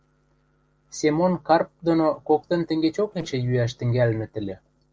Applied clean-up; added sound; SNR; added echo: neural separator model SepFormer DNS4.